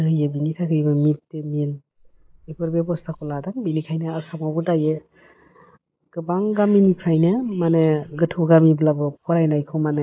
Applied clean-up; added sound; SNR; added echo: neural mask model Resemble Enhance denoiser.